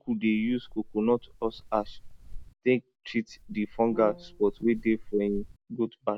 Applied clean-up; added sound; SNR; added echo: none; Wind + Brass instrument; 15 dB; none.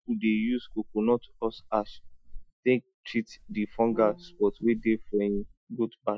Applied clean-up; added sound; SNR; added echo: classical method Wiener filter.